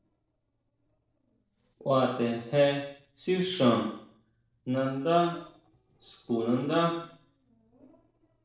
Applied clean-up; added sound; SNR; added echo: neural separator model SepFormer DNS4.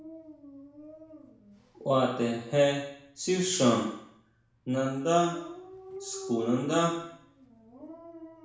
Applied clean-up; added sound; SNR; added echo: none; Dog; 18 dB; reverberation time 0.7 s.